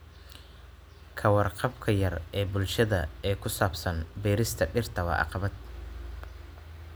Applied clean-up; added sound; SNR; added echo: none; none; none; none.